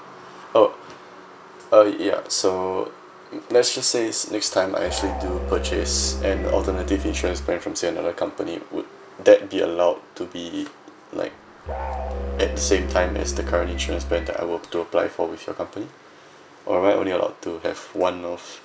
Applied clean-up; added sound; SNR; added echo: none; Musical instrument; 5 dB; none.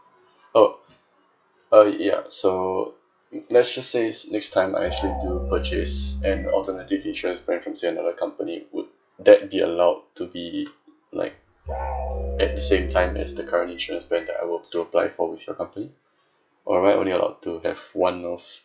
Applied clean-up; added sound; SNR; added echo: classical method log-MMSE.